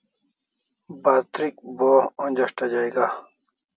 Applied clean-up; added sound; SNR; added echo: none; none; none; none.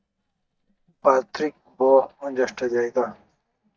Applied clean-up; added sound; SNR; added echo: neural mask model DeepFilterNet 3.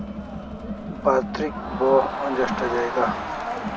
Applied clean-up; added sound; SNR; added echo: none; Crowd; 4 dB; none.